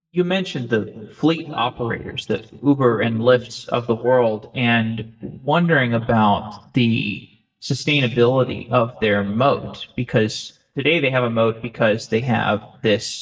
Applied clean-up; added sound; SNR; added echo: neural mask model DeepFilterNet 3.